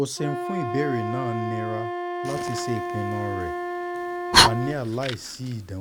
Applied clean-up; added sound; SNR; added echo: none; Wind instrument, woodwind instrument + Fire; -3 dB; none.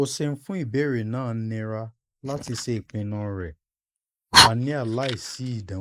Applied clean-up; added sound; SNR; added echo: neural mask model Resemble Enhance denoiser.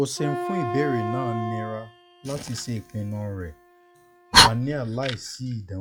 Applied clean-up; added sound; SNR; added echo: classical method log-MMSE.